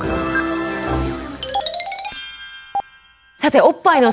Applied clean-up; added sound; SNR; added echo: none; Stream; 10 dB; none.